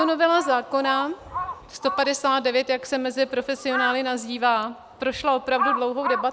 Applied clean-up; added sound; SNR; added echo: none; Crow; 8 dB; none.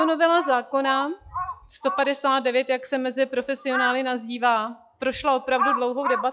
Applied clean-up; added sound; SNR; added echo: classical method log-MMSE.